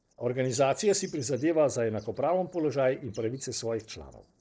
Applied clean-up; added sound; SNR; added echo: neural separator model SepFormer DNS4.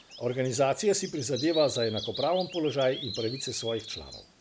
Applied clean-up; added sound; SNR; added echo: none; Bird vocalization, bird call, bird song + Chirp, tweet; 12 dB; none.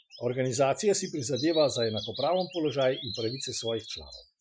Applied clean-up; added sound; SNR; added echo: classical method Wiener filter.